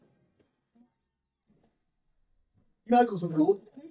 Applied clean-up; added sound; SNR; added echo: neural mask model DeepFilterNet 3.